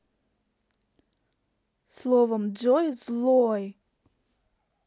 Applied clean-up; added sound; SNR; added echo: none; none; none; none.